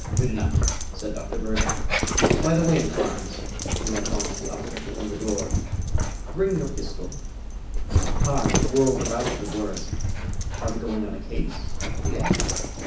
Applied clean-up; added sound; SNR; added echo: none; Dog; -4 dB; reverberation time 0.6 s.